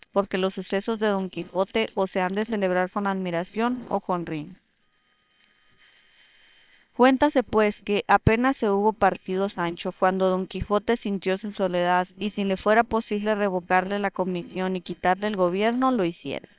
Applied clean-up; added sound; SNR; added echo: neural separator model SepFormer WHAM!.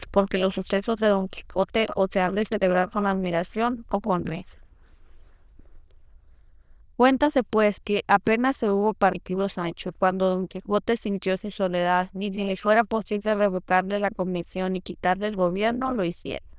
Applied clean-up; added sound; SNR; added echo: neural diffusion model UNIVERSE++.